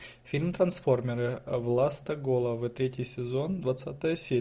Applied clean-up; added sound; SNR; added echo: none; none; none; none.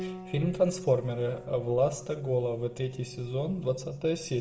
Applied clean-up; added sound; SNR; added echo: none; Piano; 15 dB; reverberation time 1.0 s.